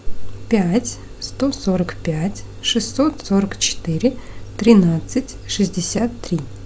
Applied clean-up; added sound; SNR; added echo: none; none; none; none.